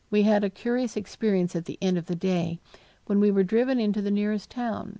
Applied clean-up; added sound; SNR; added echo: none; none; none; none.